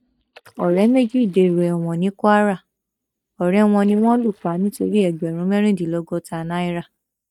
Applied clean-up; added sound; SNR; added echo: neural mask model DeepFilterNet 3.